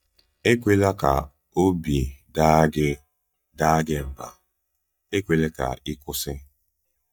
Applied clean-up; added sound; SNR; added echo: neural mask model DeepFilterNet 3.